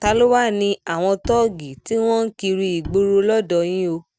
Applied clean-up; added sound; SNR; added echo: none; Bowed string instrument; 19 dB; none.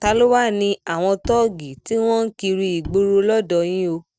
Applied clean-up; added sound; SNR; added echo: neural separator model SepFormer DNS4.